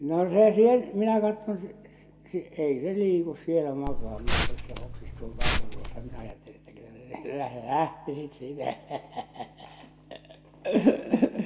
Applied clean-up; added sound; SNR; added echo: none; Liquid; 0 dB; reverberation time 1.1 s.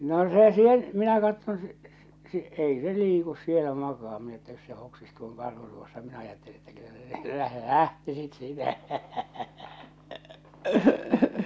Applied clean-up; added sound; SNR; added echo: none; none; none; none.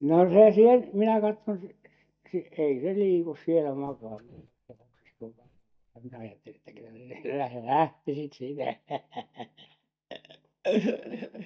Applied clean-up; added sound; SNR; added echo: neural mask model DeepFilterNet 3.